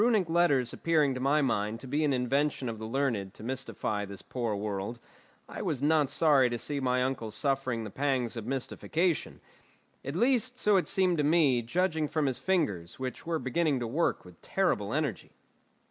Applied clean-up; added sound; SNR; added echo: none; none; none; none.